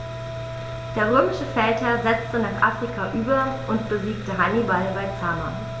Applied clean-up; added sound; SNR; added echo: none; Wind instrument, woodwind instrument; 14 dB; none.